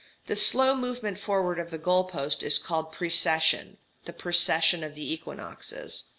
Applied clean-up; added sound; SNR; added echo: none; none; none; none.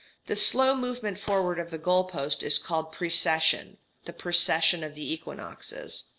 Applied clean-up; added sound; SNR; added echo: neural separator model SepFormer DNS4.